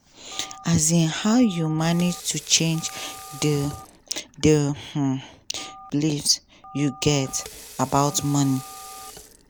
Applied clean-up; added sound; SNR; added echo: none; Telephone + Sink (filling or washing) / Water tap, faucet; 18 dB; none.